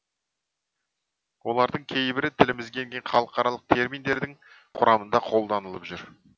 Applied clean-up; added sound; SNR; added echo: none; none; none; none.